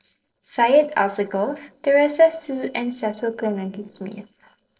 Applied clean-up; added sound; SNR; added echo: neural separator model SepFormer DNS4.